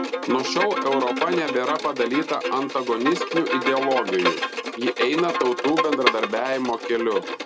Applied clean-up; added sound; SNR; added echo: none; Bowed string instrument; 3 dB; none.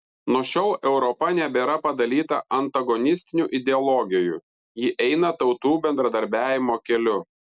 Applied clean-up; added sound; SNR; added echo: none; none; none; none.